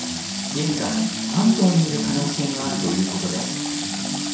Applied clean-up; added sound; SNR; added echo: none; Water tap, faucet / Water; 6 dB; reverberation time 0.7 s.